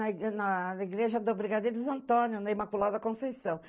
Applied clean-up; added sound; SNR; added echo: neural mask model Resemble Enhance denoiser.